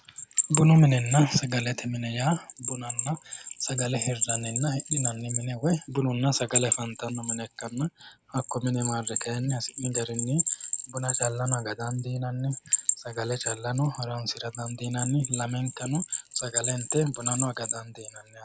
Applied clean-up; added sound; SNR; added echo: none; Bell; 5 dB; none.